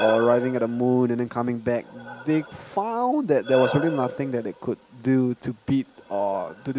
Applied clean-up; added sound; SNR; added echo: none; Breathing; 12 dB; none.